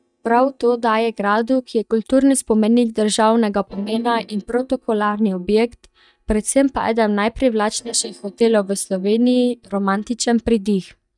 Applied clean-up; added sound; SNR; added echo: neural mask model DeepFilterNet 3.